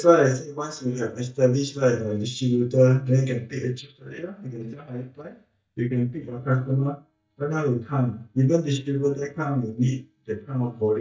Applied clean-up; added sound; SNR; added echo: neural mask model DeepFilterNet 3.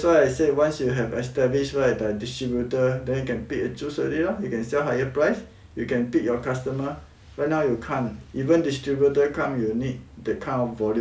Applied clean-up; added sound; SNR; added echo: none; none; none; none.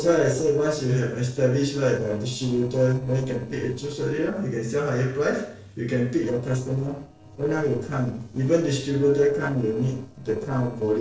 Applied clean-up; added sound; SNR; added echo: neural separator model SepFormer DNS4.